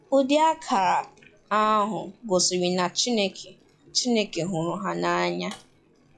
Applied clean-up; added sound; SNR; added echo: classical method log-MMSE.